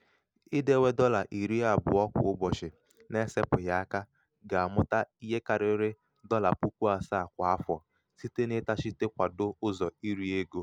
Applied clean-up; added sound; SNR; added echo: none; none; none; none.